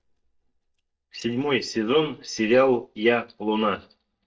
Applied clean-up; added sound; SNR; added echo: neural mask model DeepFilterNet 3.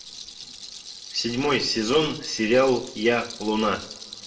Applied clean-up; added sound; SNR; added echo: none; Rattle; 15 dB; reverberation time 0.5 s.